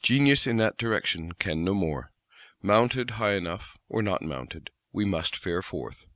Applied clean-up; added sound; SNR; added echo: none; none; none; none.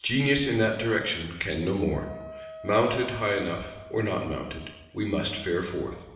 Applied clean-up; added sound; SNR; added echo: none; Wind instrument, woodwind instrument; 17 dB; reverberation time 1.0 s.